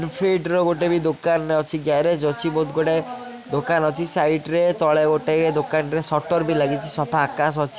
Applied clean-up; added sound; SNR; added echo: none; none; none; none.